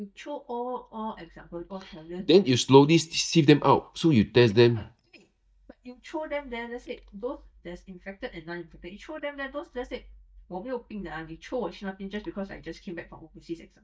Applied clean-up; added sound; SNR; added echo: neural mask model DeepFilterNet 3.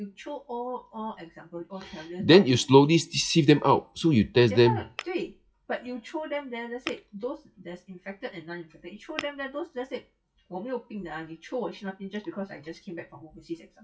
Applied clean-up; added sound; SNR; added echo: classical method WPE with log-MMSE.